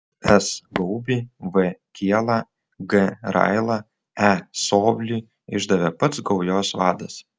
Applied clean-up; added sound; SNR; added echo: none; Walk, footsteps; 7 dB; none.